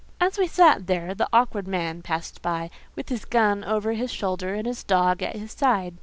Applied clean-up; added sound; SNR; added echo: none; none; none; none.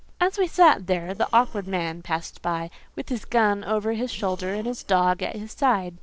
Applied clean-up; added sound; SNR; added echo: neural separator model SepFormer DNS4.